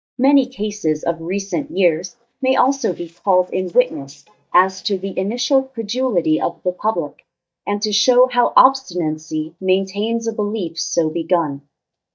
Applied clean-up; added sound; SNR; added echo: neural mask model DeepFilterNet 3.